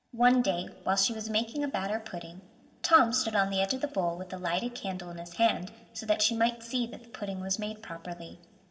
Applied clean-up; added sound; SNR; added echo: none; none; none; reverberation time 2.4 s.